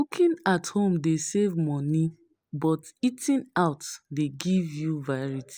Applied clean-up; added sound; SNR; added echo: none; none; none; none.